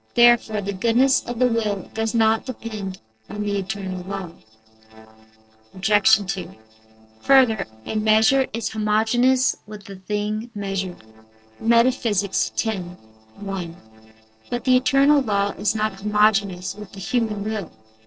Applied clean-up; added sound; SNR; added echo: neural separator model SepFormer DNS4.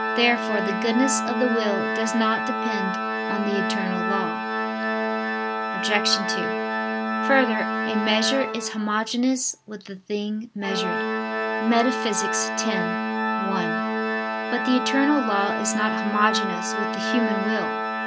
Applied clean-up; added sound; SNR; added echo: none; Organ; 0 dB; none.